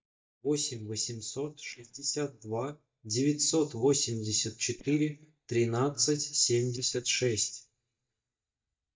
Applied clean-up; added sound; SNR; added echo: neural mask model DeepFilterNet 3.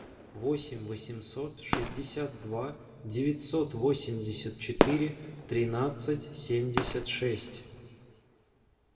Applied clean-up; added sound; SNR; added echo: none; Fireworks; 6 dB; reverberation time 1.7 s.